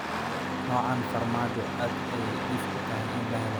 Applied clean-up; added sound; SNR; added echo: none; Engine starting; -1 dB; none.